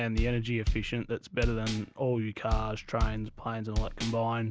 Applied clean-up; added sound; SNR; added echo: none; Bass drum; 2 dB; none.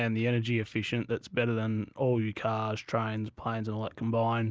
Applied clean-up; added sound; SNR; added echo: none; none; none; none.